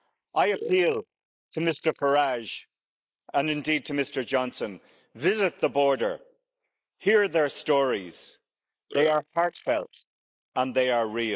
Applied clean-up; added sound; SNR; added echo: neural mask model Resemble Enhance denoiser.